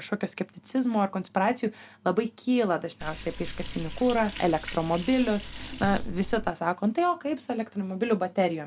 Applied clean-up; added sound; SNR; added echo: none; Liquid; 9 dB; none.